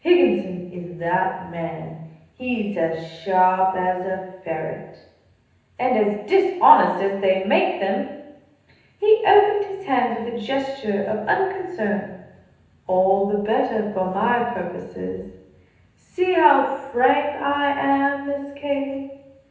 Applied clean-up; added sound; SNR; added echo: none; none; none; reverberation time 0.9 s.